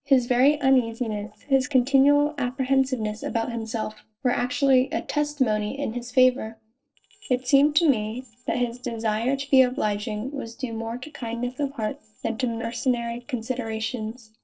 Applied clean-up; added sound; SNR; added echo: neural separator model SepFormer DNS4.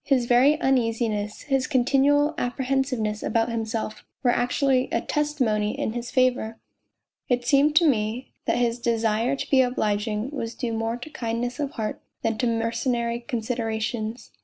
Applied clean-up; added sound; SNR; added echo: none; none; none; none.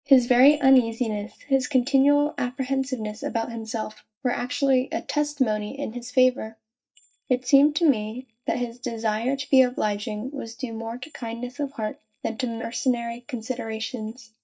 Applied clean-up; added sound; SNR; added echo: neural mask model DeepFilterNet 3.